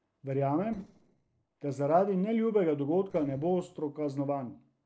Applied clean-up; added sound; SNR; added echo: neural separator model SepFormer DNS4.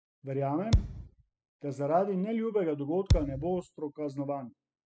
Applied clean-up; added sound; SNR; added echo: classical method spectral subtraction.